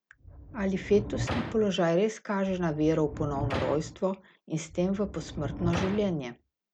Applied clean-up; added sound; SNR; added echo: none; Sliding door; 8 dB; none.